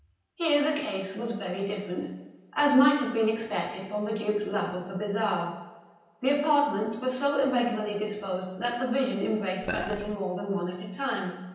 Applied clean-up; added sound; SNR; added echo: none; Burping, eructation; 6 dB; reverberation time 0.9 s.